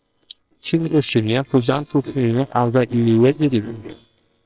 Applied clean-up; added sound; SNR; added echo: neural separator model SepFormer WHAMR!.